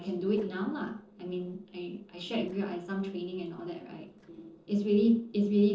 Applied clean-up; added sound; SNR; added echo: neural separator model SepFormer DNS4.